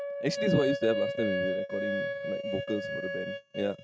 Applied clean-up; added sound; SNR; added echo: neural mask model RNNoise.